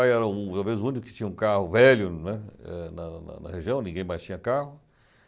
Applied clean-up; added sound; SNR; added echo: none; none; none; none.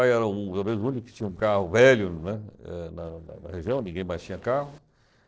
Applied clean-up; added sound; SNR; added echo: neural separator model SepFormer DNS4.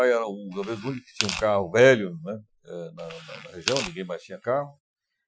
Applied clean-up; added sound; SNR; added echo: classical method Wiener filter.